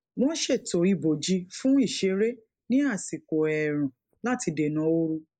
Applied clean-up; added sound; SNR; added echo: neural mask model Resemble Enhance denoiser.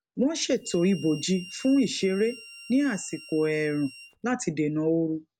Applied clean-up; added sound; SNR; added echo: none; Harmonica; 19 dB; none.